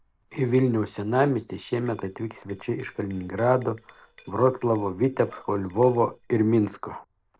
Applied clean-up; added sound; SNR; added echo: neural separator model SepFormer DNS4.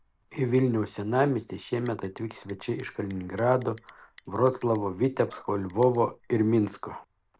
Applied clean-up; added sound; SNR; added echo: none; Bell; 1 dB; none.